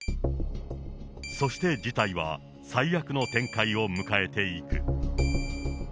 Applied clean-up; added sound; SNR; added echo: none; Keyboard (musical); 17 dB; none.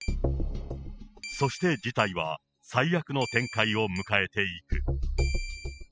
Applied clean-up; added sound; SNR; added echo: classical method spectral subtraction.